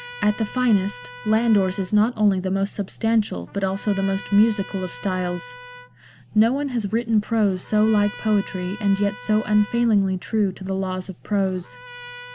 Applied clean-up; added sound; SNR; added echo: none; Trumpet; 19 dB; none.